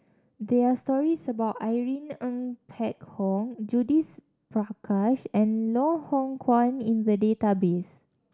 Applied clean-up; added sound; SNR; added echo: none; none; none; none.